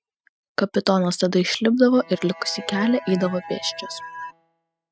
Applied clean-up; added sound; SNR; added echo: classical method spectral subtraction.